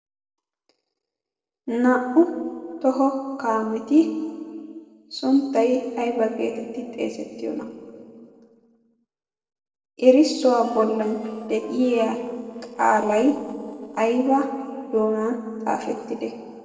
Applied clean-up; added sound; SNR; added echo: neural separator model SepFormer DNS4.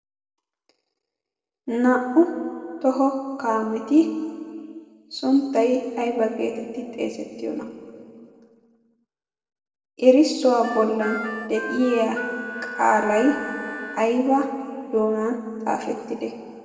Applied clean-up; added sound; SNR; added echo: none; Harmonica; 10 dB; reverberation time 1.9 s.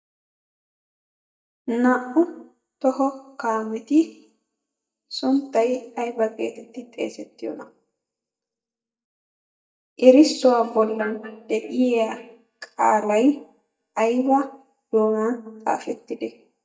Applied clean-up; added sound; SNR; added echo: neural mask model DeepFilterNet 3.